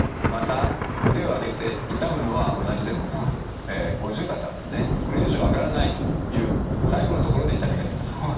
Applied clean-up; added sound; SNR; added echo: none; Thunder / Rain; -3 dB; reverberation time 0.5 s.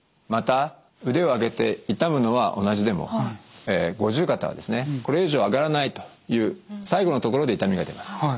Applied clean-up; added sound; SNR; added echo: none; none; none; none.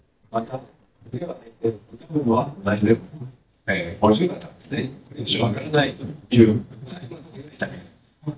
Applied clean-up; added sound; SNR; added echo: neural mask model DeepFilterNet 3.